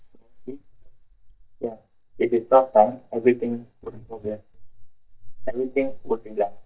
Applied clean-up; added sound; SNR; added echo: neural mask model DeepFilterNet 3.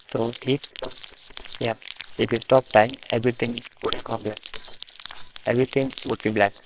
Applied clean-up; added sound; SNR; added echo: neural separator model SepFormer WHAMR!.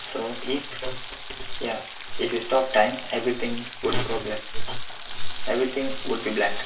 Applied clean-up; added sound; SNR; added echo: none; Frying (food); 14 dB; reverberation time 0.3 s.